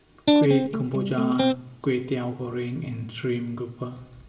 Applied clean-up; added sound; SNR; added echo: none; Electric guitar; -3 dB; reverberation time 0.8 s.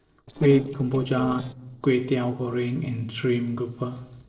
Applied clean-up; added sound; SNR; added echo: neural separator model SepFormer DNS4.